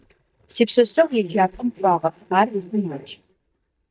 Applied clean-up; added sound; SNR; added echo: neural mask model DeepFilterNet 3.